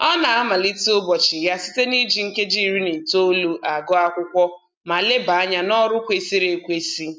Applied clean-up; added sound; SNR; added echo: none; none; none; none.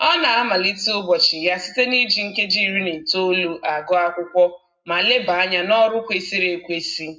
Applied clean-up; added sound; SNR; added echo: none; none; none; reverberation time 0.3 s.